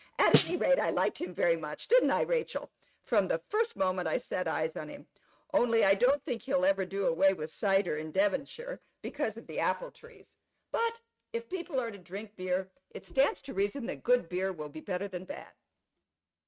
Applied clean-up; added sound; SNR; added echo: neural mask model RNNoise.